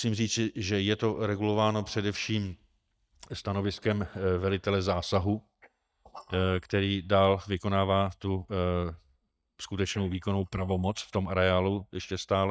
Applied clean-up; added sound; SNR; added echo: neural mask model DeepFilterNet 3.